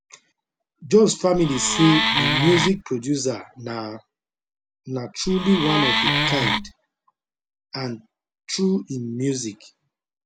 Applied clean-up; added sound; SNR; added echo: none; Wood; -1 dB; none.